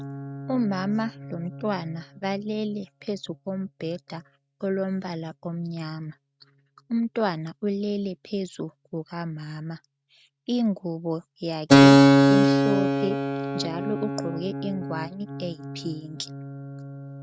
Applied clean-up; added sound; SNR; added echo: neural mask model RNNoise.